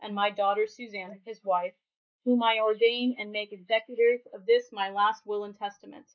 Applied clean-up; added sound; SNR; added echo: neural mask model Resemble Enhance denoiser.